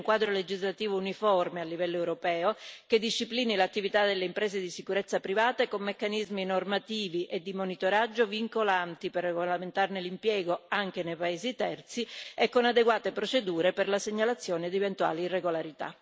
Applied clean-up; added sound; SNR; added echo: none; none; none; none.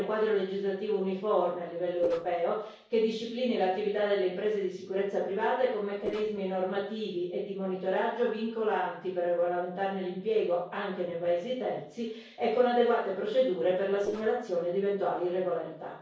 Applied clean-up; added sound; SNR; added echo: neural separator model SepFormer DNS4.